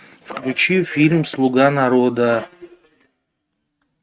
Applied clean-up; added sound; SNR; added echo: neural mask model RNNoise.